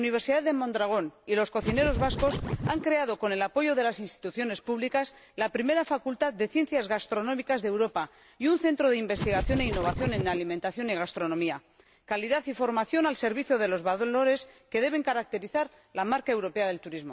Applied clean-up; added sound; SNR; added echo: none; Scratching (performance technique); 3 dB; none.